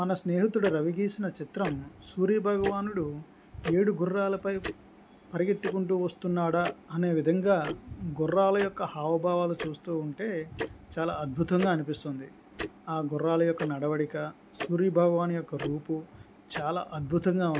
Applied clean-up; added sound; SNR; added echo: none; Tick-tock; 14 dB; none.